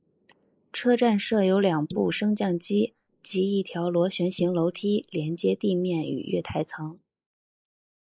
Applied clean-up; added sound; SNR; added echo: neural mask model Resemble Enhance denoiser.